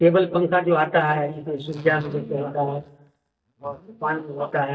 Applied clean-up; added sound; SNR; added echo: neural mask model DeepFilterNet 3.